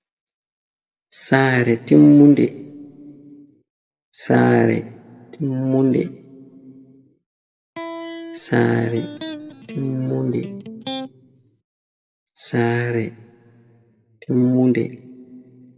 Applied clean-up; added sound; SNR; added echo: none; Electric guitar; 13 dB; reverberation time 0.9 s.